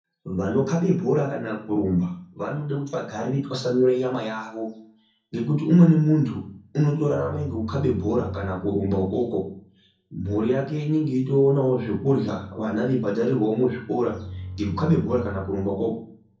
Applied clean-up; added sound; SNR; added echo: none; Bowed string instrument; 12 dB; reverberation time 0.6 s.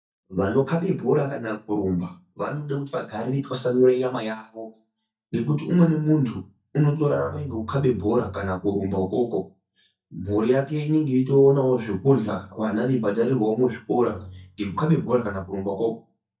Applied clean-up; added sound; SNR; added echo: neural mask model DeepFilterNet 3.